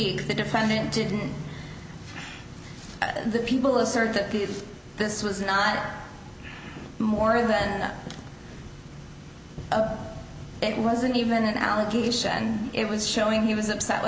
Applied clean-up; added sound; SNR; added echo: none; none; none; none.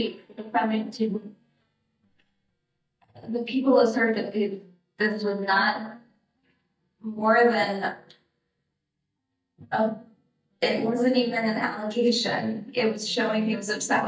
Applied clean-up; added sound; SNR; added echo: neural mask model DeepFilterNet 3.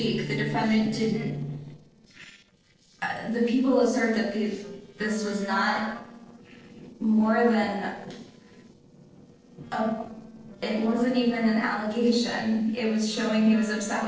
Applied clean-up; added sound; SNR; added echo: neural separator model SepFormer DNS4.